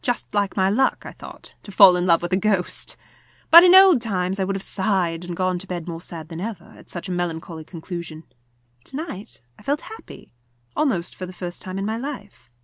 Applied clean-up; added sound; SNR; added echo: none; none; none; none.